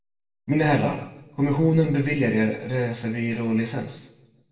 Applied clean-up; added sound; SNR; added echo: none; none; none; reverberation time 0.7 s.